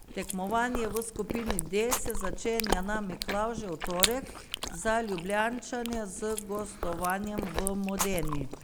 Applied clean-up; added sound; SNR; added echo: none; Chewing, mastication; 3 dB; none.